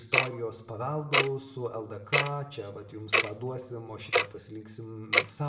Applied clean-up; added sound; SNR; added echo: none; Tick-tock; -5 dB; reverberation time 0.7 s.